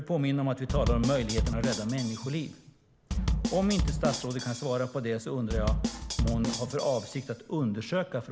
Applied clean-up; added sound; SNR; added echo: none; Bass drum / Snare drum; 1 dB; none.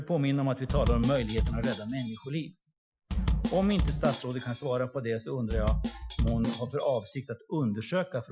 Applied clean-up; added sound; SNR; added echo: classical method Wiener filter.